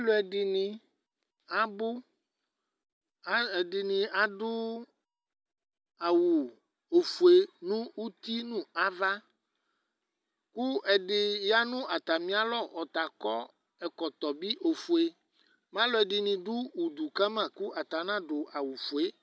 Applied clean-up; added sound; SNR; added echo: none; none; none; none.